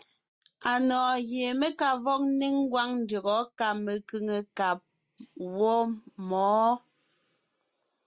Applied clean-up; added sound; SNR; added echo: none; none; none; none.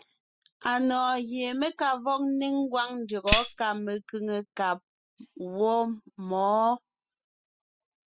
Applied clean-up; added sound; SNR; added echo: classical method spectral subtraction.